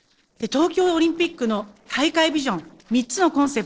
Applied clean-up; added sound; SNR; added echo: neural separator model SepFormer DNS4.